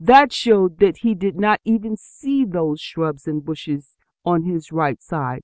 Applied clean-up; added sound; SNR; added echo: none; none; none; none.